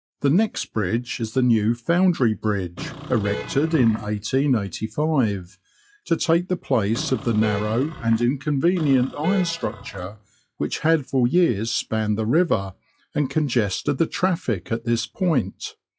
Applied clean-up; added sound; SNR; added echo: classical method log-MMSE.